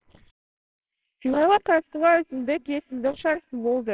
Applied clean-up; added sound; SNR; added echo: neural separator model SepFormer WHAMR!.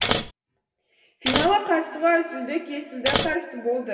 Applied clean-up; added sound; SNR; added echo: none; Scissors; -2 dB; reverberation time 2.3 s.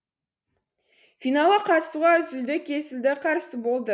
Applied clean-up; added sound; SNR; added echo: none; none; none; none.